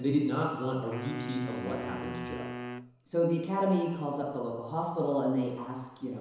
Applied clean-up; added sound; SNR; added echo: none; Wind instrument, woodwind instrument; 9 dB; reverberation time 1.0 s.